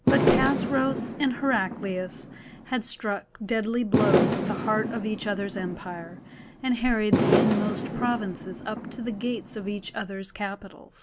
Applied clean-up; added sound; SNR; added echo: none; Fireworks; -1 dB; none.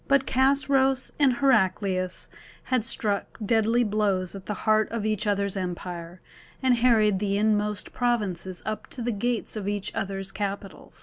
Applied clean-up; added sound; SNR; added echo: none; none; none; none.